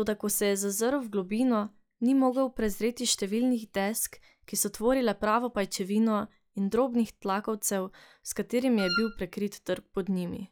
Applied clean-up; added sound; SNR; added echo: classical method log-MMSE.